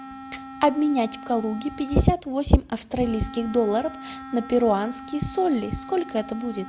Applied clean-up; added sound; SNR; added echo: none; Wind instrument, woodwind instrument; 15 dB; none.